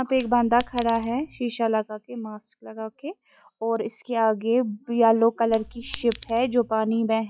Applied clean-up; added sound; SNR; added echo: classical method log-MMSE.